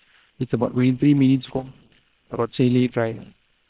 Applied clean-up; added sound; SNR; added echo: neural separator model SepFormer WHAM!.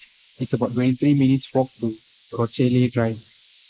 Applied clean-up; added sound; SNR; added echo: neural mask model Resemble Enhance denoiser.